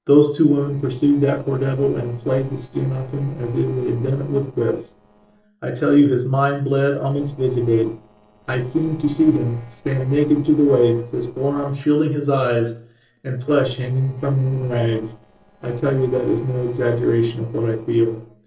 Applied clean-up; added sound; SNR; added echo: neural separator model SepFormer DNS4.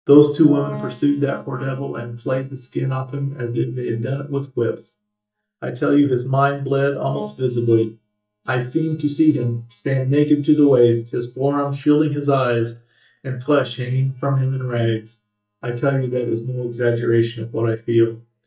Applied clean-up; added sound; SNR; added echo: neural mask model DeepFilterNet 3.